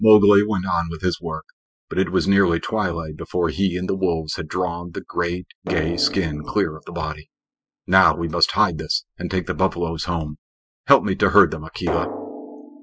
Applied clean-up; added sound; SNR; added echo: classical method Wiener filter.